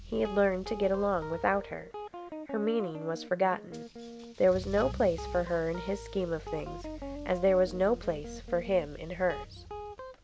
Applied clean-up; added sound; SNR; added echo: none; Guitar + Engine starting / Accelerating, revving, vroom / Car; 11 dB; none.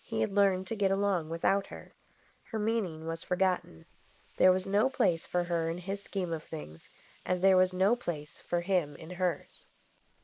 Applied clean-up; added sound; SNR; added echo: neural mask model Resemble Enhance denoiser.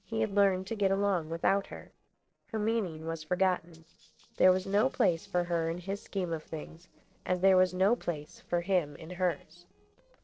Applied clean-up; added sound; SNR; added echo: neural separator model SepFormer DNS4.